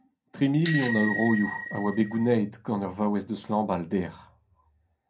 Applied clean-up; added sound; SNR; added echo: none; Bicycle bell; 2 dB; reverberation time 0.2 s.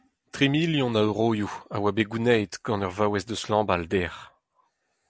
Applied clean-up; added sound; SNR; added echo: none; none; none; none.